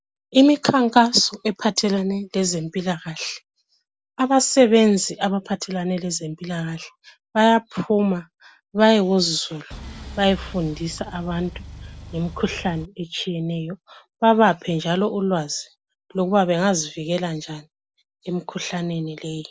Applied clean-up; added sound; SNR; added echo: none; Engine; 15 dB; none.